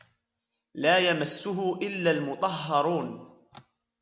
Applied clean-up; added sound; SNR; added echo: none; none; none; none.